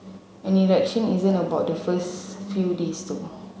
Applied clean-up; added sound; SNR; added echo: none; none; none; none.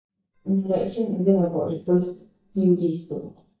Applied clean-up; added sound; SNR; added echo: neural mask model DeepFilterNet 3.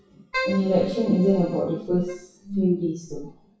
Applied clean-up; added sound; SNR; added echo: classical method WPE with log-MMSE.